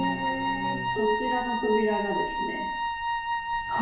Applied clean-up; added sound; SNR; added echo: none; Wind instrument, woodwind instrument; -1 dB; reverberation time 0.6 s.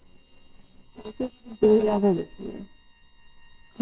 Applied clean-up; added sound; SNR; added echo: neural separator model SepFormer WHAMR!.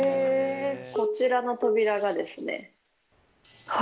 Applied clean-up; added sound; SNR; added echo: none; none; none; none.